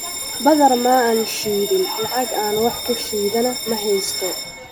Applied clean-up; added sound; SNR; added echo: none; Bell; 7 dB; none.